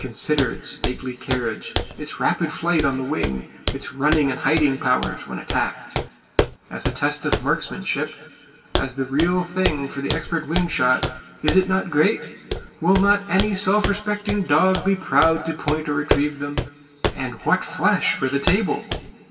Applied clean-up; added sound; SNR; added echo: none; Walk, footsteps; 6 dB; reverberation time 2.0 s.